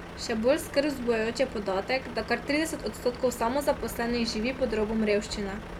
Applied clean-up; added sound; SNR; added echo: none; Truck; 11 dB; none.